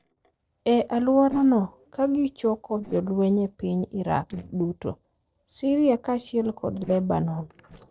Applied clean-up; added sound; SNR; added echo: neural separator model SepFormer DNS4.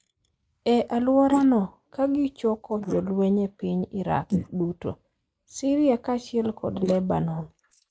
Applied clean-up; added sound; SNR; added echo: neural mask model Resemble Enhance denoiser.